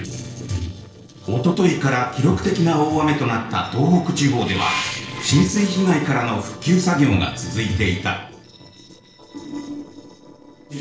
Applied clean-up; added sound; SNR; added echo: neural separator model SepFormer DNS4.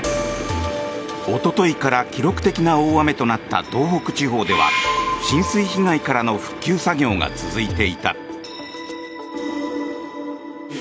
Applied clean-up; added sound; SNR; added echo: none; none; none; none.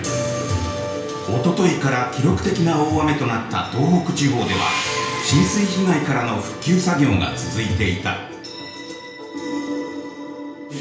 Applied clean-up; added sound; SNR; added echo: none; Engine; 13 dB; reverberation time 0.5 s.